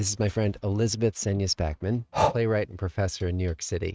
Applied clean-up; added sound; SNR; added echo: neural mask model RNNoise.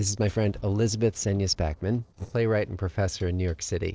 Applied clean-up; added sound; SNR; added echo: neural separator model SepFormer DNS4.